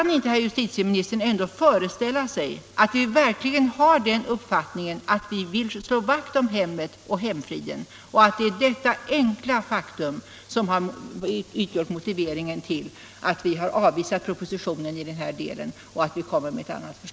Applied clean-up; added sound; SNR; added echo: none; none; none; none.